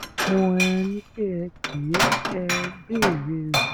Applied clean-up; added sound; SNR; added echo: none; Glass; 1 dB; none.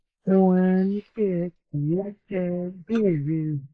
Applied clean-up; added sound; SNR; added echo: neural mask model Resemble Enhance denoiser.